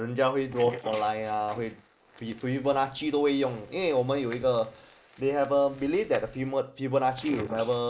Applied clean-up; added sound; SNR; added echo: neural mask model Resemble Enhance denoiser.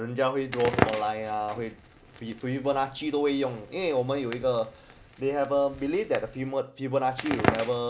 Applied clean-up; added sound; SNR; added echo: none; Crackle; 7 dB; none.